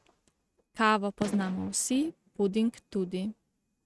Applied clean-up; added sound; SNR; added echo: neural mask model RNNoise.